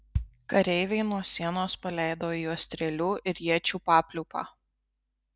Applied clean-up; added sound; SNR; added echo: none; Bass drum; 11 dB; none.